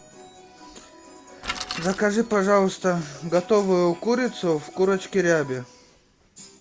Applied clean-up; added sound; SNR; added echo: none; Bicycle; 12 dB; none.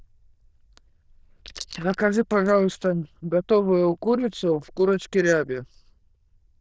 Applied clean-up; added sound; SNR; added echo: neural diffusion model UNIVERSE++.